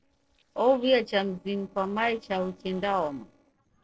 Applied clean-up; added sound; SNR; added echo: neural separator model SepFormer DNS4.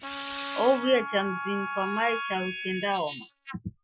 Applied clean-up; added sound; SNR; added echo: classical method Wiener filter.